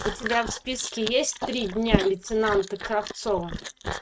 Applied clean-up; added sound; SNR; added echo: neural mask model RNNoise.